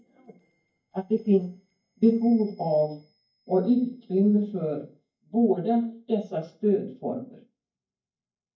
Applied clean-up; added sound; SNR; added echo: neural mask model DeepFilterNet 3.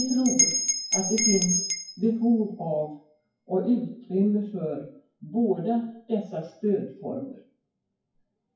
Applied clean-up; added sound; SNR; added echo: classical method WPE with log-MMSE.